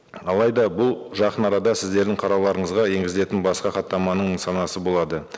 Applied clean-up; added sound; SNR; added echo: none; none; none; none.